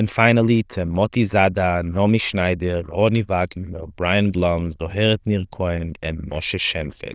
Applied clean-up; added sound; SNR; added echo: neural diffusion model UNIVERSE++.